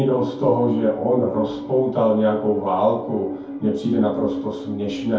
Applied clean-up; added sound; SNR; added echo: none; Musical instrument; 9 dB; reverberation time 0.6 s.